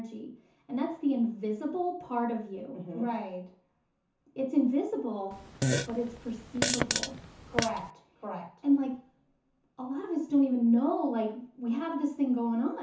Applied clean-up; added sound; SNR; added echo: none; Fart; 1 dB; reverberation time 0.9 s.